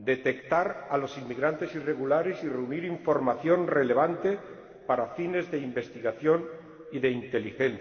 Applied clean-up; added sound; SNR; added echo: none; none; none; reverberation time 2.5 s.